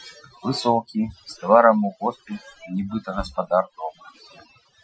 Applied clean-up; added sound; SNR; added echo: classical method Wiener filter.